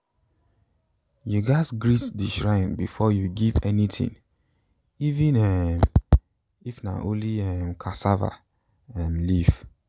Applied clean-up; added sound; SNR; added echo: none; none; none; none.